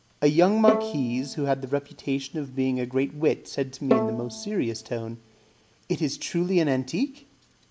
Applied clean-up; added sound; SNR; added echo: none; Bowed string instrument; 6 dB; none.